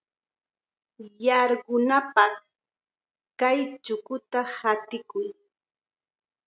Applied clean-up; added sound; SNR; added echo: none; none; none; none.